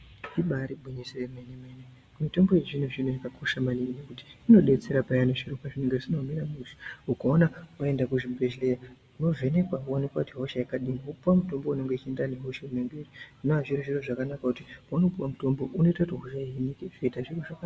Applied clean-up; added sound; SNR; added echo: none; none; none; none.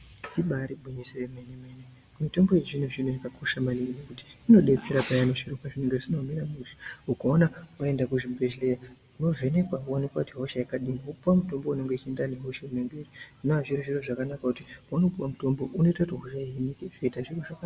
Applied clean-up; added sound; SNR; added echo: none; Sneeze; 15 dB; none.